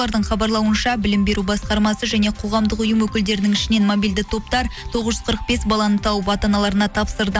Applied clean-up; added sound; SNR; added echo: none; none; none; none.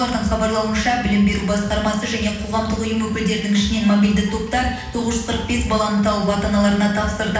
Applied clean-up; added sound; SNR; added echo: none; none; none; reverberation time 0.9 s.